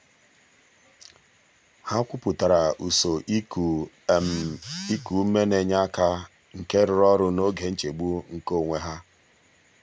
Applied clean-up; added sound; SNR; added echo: none; none; none; none.